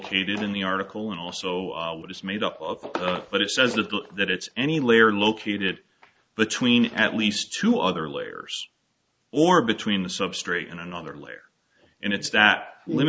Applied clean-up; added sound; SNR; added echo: none; none; none; none.